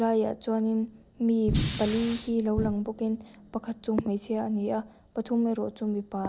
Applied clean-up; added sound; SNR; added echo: none; Fire; 2 dB; none.